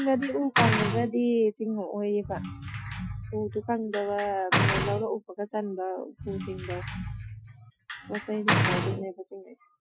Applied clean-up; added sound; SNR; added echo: classical method Wiener filter.